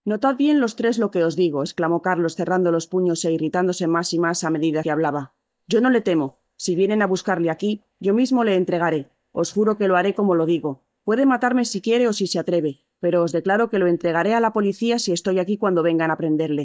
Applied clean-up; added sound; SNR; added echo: neural mask model DeepFilterNet 3.